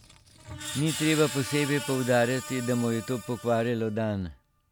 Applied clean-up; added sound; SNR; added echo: none; Screech; 11 dB; none.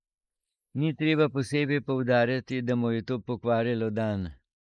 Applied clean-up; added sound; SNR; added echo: neural mask model Resemble Enhance denoiser.